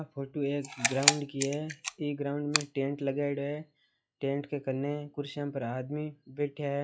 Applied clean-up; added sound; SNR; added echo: classical method log-MMSE.